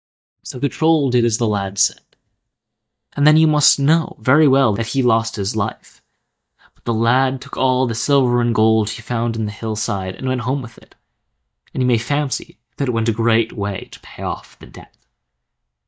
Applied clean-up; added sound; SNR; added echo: neural mask model DeepFilterNet 3.